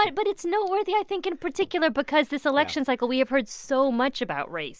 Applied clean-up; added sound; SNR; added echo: none; none; none; none.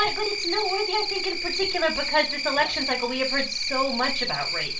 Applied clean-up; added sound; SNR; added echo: none; Cricket; 3 dB; reverberation time 0.3 s.